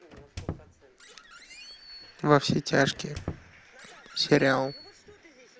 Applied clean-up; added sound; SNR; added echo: none; Squeak; 15 dB; none.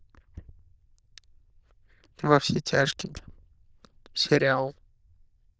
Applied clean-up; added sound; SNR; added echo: neural diffusion model UNIVERSE++.